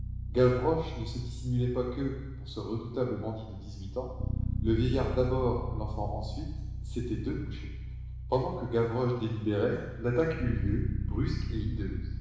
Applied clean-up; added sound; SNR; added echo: none; Bass guitar; 4 dB; reverberation time 1.0 s.